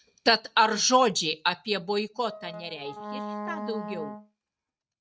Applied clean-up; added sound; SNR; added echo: neural mask model RNNoise.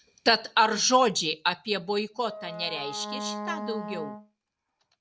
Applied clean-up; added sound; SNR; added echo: none; Wind instrument, woodwind instrument; 11 dB; none.